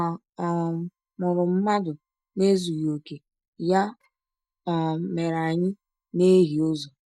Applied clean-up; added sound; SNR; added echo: neural mask model DeepFilterNet 3.